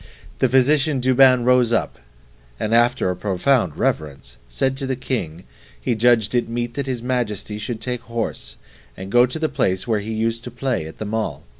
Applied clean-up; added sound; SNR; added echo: none; none; none; none.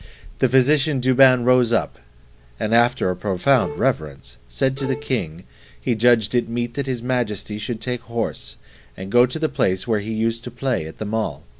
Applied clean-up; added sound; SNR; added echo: none; Bowed string instrument; 14 dB; none.